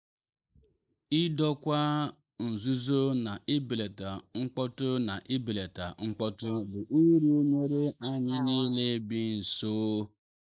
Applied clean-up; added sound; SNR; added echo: neural mask model Resemble Enhance denoiser.